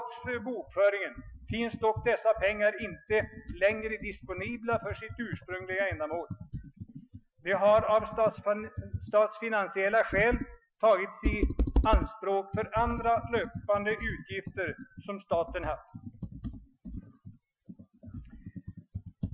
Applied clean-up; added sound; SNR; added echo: classical method Wiener filter.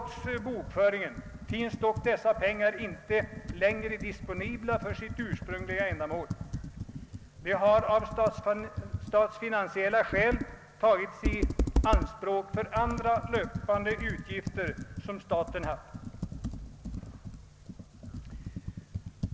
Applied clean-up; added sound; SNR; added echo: none; Computer keyboard; 6 dB; none.